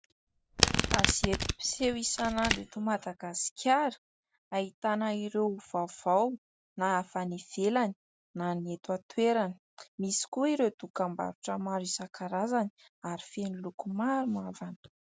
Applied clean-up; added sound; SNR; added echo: none; Domestic sounds, home sounds; -1 dB; none.